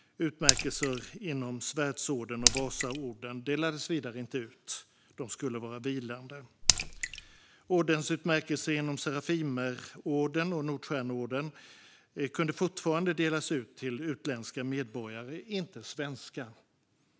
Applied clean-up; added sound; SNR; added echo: none; Raindrop / Splash, splatter; -4 dB; none.